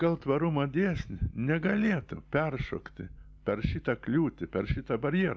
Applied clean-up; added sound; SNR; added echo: none; none; none; none.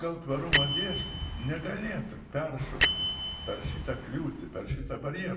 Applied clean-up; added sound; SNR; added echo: none; Bell; -5 dB; reverberation time 0.8 s.